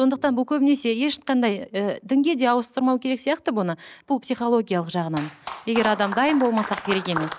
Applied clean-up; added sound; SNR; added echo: none; none; none; none.